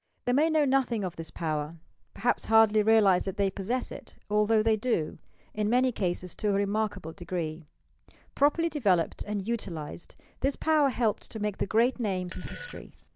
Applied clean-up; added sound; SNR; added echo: neural mask model DeepFilterNet 3.